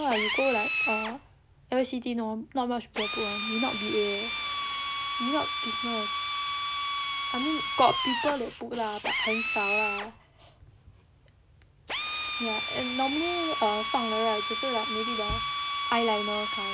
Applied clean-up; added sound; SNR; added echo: none; Drill; 0 dB; none.